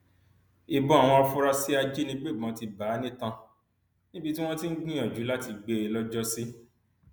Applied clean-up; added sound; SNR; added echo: none; none; none; none.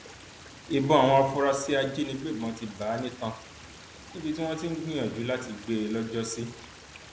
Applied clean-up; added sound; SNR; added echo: none; Stream; 18 dB; none.